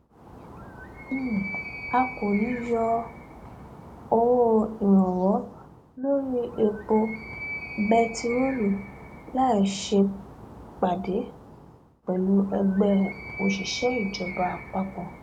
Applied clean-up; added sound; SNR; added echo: none; Animal; 14 dB; none.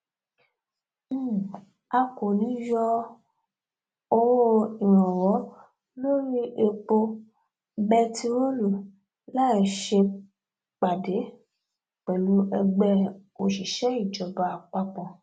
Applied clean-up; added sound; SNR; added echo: none; none; none; none.